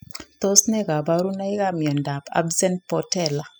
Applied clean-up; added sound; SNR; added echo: classical method spectral subtraction.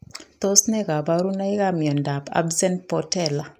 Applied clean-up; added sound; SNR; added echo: neural mask model Resemble Enhance denoiser.